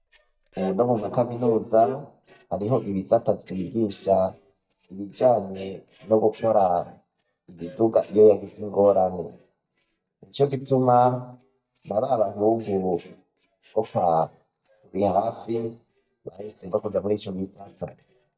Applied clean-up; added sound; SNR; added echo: neural mask model DeepFilterNet 3.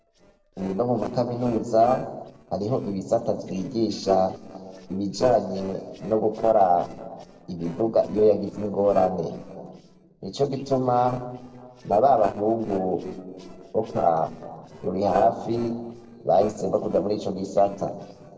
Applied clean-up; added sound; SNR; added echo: neural separator model SepFormer DNS4.